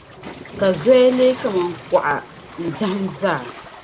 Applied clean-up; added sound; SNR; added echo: none; Waves, surf; 16 dB; none.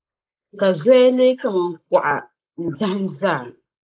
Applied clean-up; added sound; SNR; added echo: neural mask model Resemble Enhance denoiser.